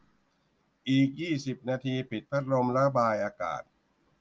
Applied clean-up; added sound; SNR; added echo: none; none; none; none.